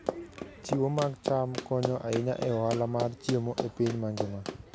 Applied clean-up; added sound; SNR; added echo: none; Run; 7 dB; none.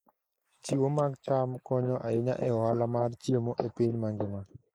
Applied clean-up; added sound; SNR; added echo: neural mask model Resemble Enhance denoiser.